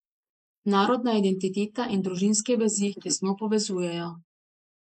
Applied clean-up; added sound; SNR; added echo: neural mask model Resemble Enhance denoiser.